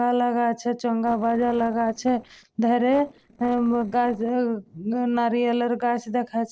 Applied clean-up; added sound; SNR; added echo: neural separator model SepFormer DNS4.